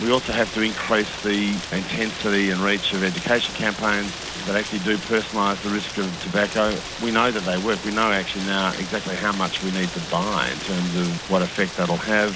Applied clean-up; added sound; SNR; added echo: none; Rain; 9 dB; none.